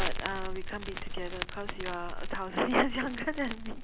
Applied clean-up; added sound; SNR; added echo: none; Crackle; 1 dB; none.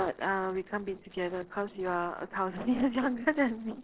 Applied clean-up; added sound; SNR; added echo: neural separator model SepFormer DNS4.